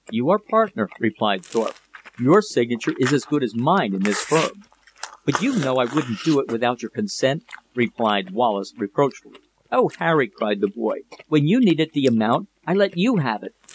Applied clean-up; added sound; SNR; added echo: none; Chewing, mastication; 16 dB; none.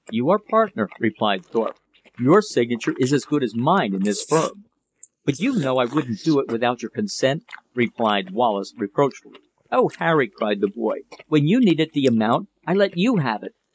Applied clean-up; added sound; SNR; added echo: neural mask model Resemble Enhance denoiser.